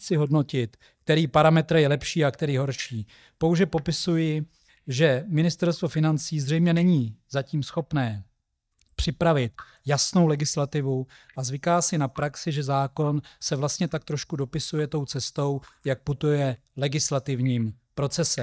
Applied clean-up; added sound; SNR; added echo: neural mask model DeepFilterNet 3.